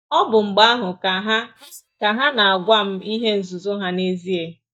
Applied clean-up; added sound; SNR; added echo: neural mask model DeepFilterNet 3.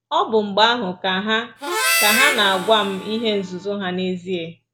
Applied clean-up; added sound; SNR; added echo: none; Harmonica; 2 dB; none.